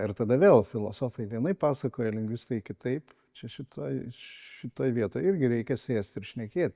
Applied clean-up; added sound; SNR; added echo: none; none; none; none.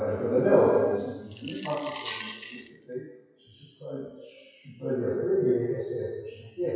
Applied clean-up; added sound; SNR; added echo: classical method WPE with log-MMSE.